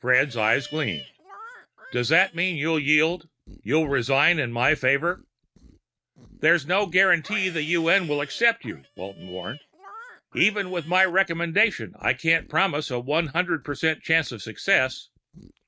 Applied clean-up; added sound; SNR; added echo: neural mask model RNNoise.